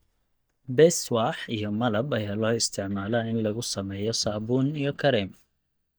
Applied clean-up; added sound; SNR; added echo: neural mask model DeepFilterNet 3.